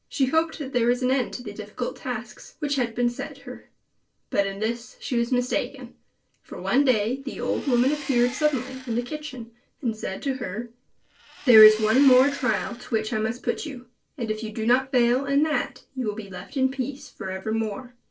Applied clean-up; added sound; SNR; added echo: neural separator model SepFormer DNS4.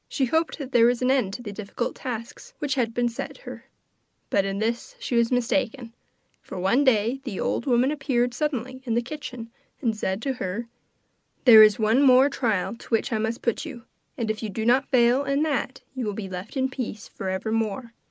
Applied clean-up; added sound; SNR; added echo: none; none; none; none.